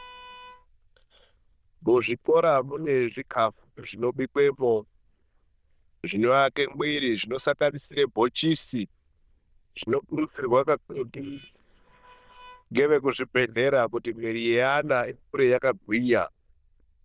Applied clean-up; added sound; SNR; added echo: neural diffusion model UNIVERSE++.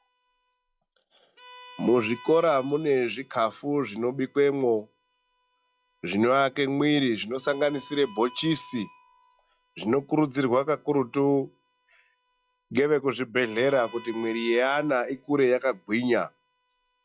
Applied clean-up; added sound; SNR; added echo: classical method log-MMSE.